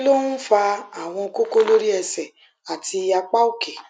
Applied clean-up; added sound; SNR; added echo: none; none; none; none.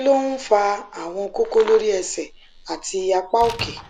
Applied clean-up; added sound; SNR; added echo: none; Slam; 20 dB; none.